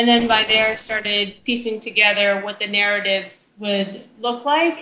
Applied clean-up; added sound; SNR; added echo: neural separator model SepFormer DNS4.